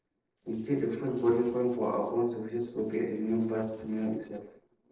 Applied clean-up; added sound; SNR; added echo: neural separator model SepFormer DNS4.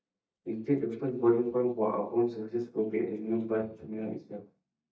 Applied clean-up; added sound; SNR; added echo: neural mask model DeepFilterNet 3.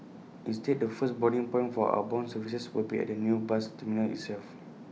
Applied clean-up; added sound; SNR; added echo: none; none; none; none.